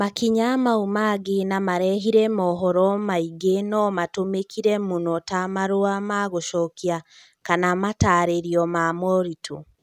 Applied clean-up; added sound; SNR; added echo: none; none; none; none.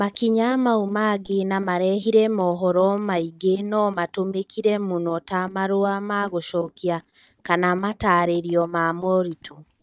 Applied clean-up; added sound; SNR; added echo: neural mask model DeepFilterNet 3.